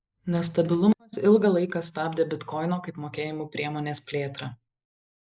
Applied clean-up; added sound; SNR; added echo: neural mask model Resemble Enhance denoiser.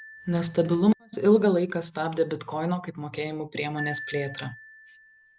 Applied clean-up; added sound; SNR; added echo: none; Marimba, xylophone; 18 dB; none.